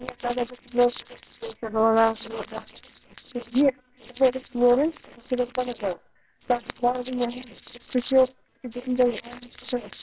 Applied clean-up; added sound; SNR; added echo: neural separator model SepFormer WHAMR!.